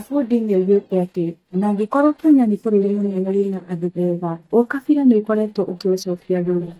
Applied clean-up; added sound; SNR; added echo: neural mask model DeepFilterNet 3.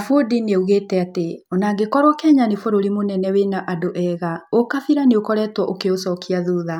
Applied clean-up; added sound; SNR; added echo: none; none; none; none.